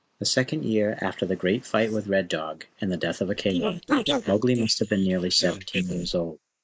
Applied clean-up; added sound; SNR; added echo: neural mask model Resemble Enhance denoiser.